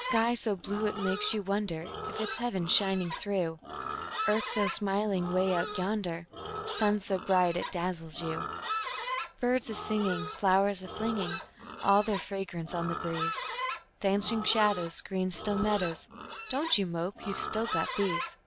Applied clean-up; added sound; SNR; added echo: none; Livestock, farm animals, working animals; 7 dB; none.